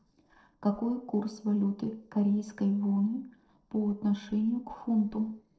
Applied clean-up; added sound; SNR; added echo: neural separator model SepFormer DNS4.